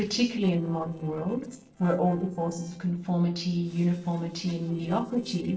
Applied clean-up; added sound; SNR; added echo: neural separator model SepFormer DNS4.